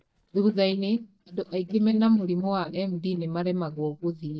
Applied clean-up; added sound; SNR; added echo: neural mask model DeepFilterNet 3.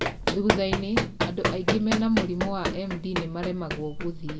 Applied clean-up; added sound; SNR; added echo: none; Run; 0 dB; reverberation time 0.5 s.